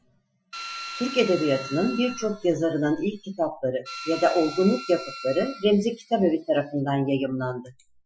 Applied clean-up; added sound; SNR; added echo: classical method Wiener filter.